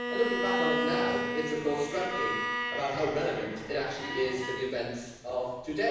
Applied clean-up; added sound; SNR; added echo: none; Bowed string instrument; 2 dB; reverberation time 1.1 s.